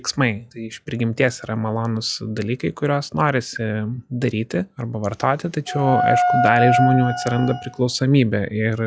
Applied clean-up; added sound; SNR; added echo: classical method log-MMSE.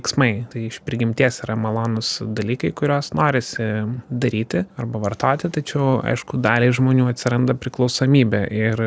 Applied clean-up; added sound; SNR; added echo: none; none; none; none.